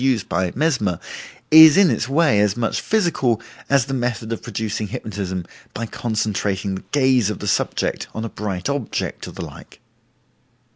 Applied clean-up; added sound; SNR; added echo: none; none; none; none.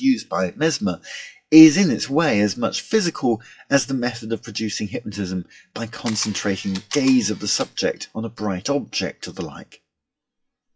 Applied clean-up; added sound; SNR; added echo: classical method WPE with log-MMSE.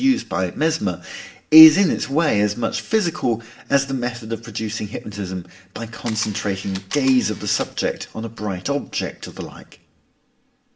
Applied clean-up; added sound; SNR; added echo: none; Camera; 16 dB; reverberation time 0.5 s.